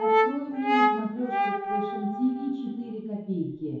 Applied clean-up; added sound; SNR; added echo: none; Brass instrument; -2 dB; reverberation time 2.0 s.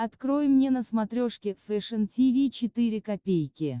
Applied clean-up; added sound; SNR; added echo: none; none; none; none.